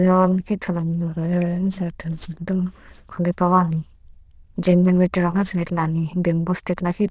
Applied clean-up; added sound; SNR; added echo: neural diffusion model UNIVERSE++.